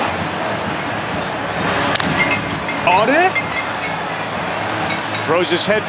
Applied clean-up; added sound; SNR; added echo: none; Chink, clink; 11 dB; none.